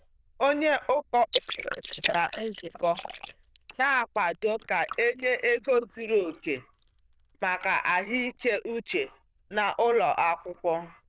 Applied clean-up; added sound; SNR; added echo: neural diffusion model UNIVERSE++.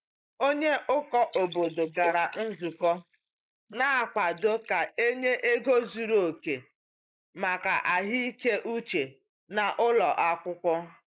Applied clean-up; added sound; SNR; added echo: neural mask model Resemble Enhance denoiser.